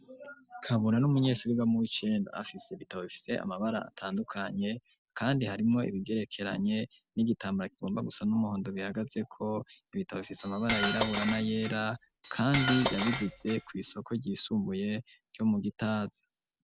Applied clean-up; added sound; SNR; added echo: none; Cutlery, silverware; 4 dB; none.